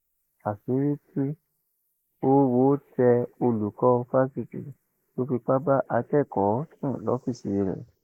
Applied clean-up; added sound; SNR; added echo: neural mask model Resemble Enhance denoiser.